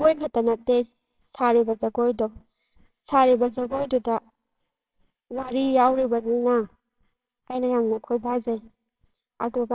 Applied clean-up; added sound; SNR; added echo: neural separator model SepFormer WHAMR!.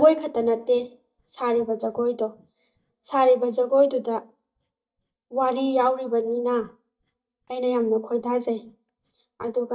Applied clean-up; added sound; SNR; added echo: neural mask model DeepFilterNet 3.